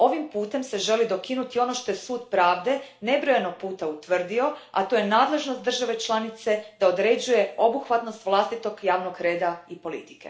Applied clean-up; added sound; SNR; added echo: none; none; none; reverberation time 0.4 s.